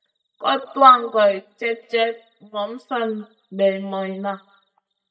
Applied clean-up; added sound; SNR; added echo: neural mask model DeepFilterNet 3.